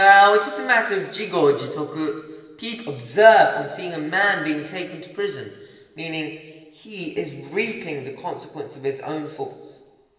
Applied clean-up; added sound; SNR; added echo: none; none; none; reverberation time 1.4 s.